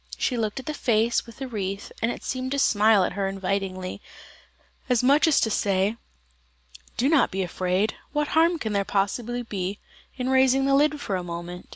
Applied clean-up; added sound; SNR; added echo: none; none; none; none.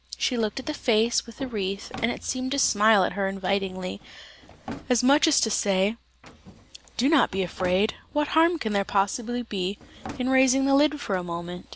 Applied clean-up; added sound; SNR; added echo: none; Drawer open or close; 20 dB; none.